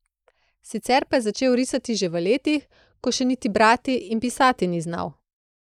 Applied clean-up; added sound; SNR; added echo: neural mask model Resemble Enhance denoiser.